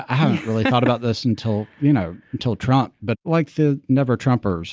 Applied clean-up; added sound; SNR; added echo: none; none; none; none.